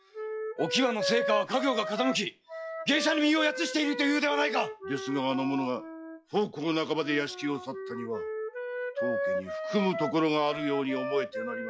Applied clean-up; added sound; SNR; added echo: classical method log-MMSE.